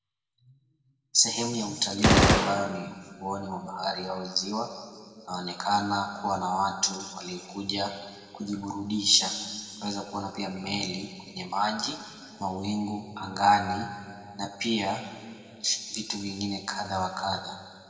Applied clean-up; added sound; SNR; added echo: none; Gunshot, gunfire; -4 dB; reverberation time 2.1 s.